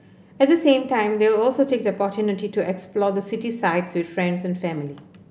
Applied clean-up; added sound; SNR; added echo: none; none; none; none.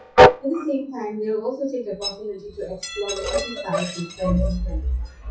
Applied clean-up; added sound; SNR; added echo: classical method WPE with log-MMSE.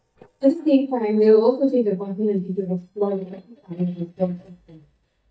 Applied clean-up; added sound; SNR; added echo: neural mask model DeepFilterNet 3.